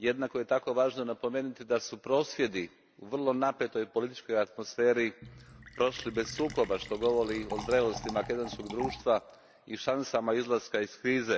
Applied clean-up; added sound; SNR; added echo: none; Fill (with liquid); 17 dB; none.